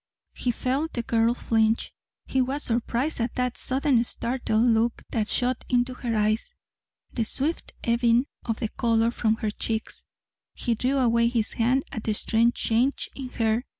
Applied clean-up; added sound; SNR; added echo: none; none; none; none.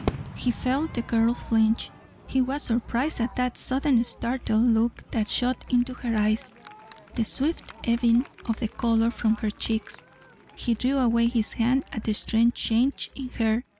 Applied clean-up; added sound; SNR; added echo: none; Crowd / Fireworks; 17 dB; none.